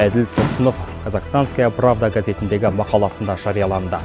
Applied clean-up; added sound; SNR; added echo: none; Fireworks; 12 dB; none.